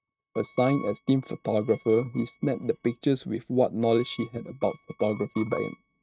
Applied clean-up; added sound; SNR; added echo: neural mask model RNNoise.